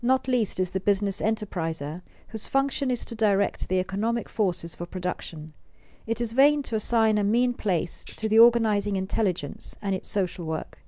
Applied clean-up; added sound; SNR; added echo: none; Tambourine; 10 dB; none.